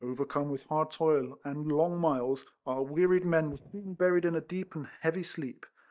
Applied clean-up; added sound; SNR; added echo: neural mask model DeepFilterNet 3.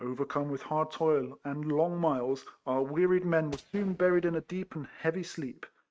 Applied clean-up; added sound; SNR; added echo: neural mask model RNNoise.